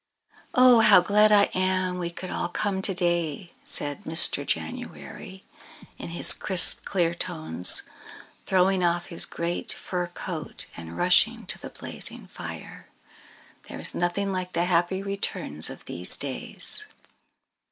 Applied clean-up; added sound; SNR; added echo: neural separator model SepFormer DNS4.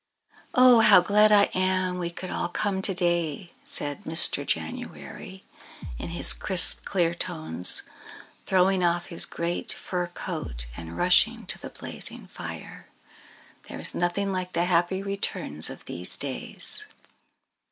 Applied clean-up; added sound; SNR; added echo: none; Bass drum; 11 dB; none.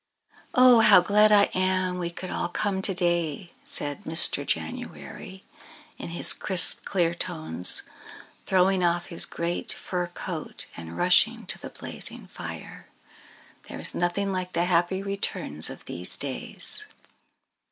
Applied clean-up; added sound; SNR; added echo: none; none; none; none.